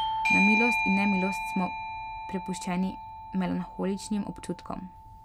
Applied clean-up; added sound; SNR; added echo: none; Bell / Doorbell; 0 dB; none.